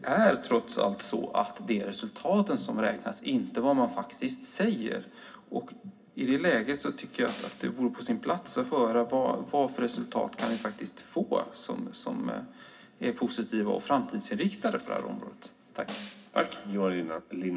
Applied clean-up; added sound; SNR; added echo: none; Snare drum; 16 dB; reverberation time 0.4 s.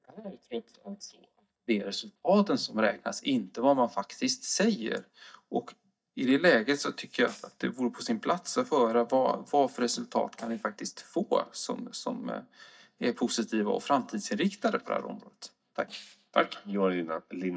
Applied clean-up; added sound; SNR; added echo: neural mask model DeepFilterNet 3.